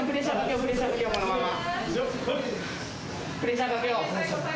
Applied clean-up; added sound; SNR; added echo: none; Shatter / Crushing; 17 dB; none.